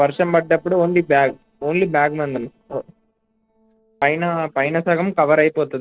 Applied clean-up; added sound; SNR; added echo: neural separator model SepFormer DNS4.